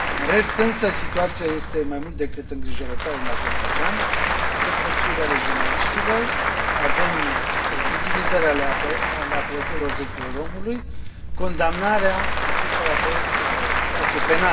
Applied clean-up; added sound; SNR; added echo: none; Applause / Crowd; -5 dB; reverberation time 0.5 s.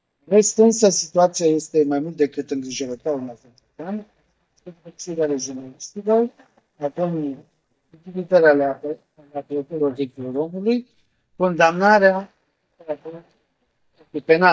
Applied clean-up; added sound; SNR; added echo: neural mask model DeepFilterNet 3.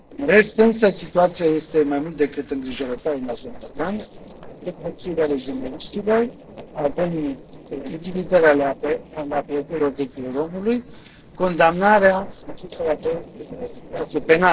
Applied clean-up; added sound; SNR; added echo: neural separator model SepFormer DNS4.